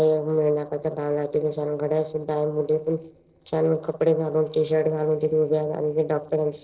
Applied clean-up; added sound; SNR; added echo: neural separator model SepFormer DNS4.